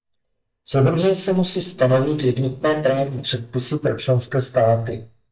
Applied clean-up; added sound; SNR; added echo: neural mask model DeepFilterNet 3.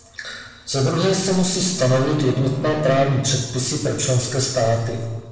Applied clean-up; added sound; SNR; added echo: neural separator model SepFormer DNS4.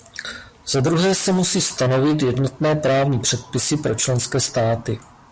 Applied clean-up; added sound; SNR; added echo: none; none; none; none.